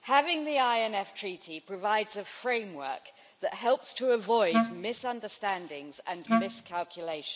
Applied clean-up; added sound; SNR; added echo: none; Wind instrument, woodwind instrument; -1 dB; none.